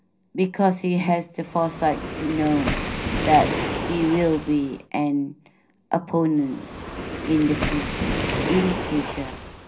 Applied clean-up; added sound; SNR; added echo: none; Waves, surf; 5 dB; reverberation time 0.4 s.